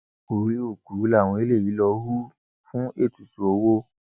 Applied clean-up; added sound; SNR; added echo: none; none; none; none.